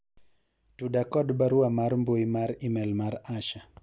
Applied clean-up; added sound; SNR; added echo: none; none; none; none.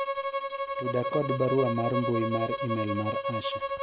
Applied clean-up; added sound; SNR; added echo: none; Bowed string instrument; 1 dB; none.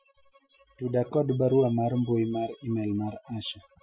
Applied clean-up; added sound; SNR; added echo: classical method Wiener filter.